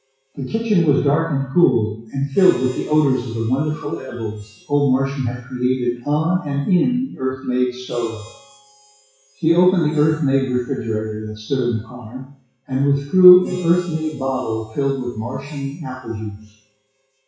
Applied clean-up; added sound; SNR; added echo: classical method WPE with log-MMSE.